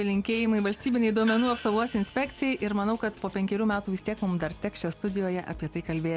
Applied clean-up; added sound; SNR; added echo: none; Hi-hat; 16 dB; none.